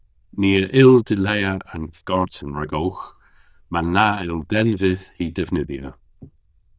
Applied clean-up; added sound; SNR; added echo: neural diffusion model UNIVERSE++.